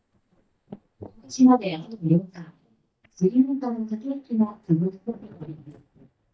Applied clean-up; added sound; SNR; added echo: neural mask model DeepFilterNet 3.